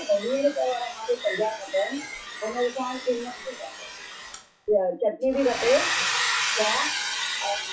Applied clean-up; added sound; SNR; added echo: classical method WPE with log-MMSE.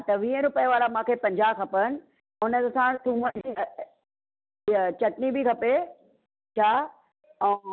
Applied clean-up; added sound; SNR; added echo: none; none; none; none.